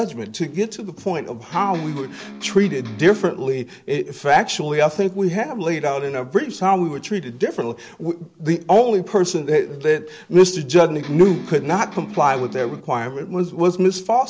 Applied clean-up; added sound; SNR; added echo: none; Electric guitar; 15 dB; none.